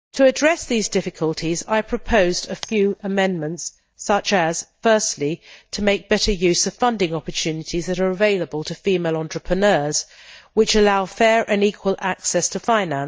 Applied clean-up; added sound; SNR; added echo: neural mask model DeepFilterNet 3.